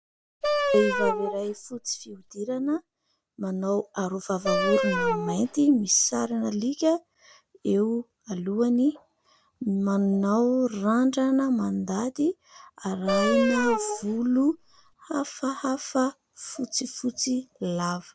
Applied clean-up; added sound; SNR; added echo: none; Wind instrument, woodwind instrument; 1 dB; none.